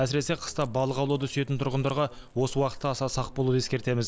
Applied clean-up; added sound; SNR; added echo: none; Crackle; 15 dB; none.